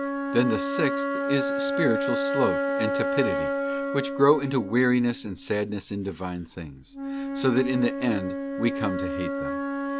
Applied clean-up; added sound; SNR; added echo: none; Wind instrument, woodwind instrument; 2 dB; none.